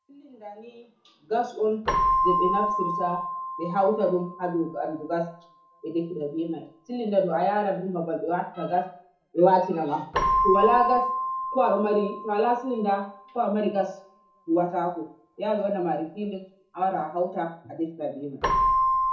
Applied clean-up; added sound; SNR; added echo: none; Keyboard (musical); 4 dB; reverberation time 0.5 s.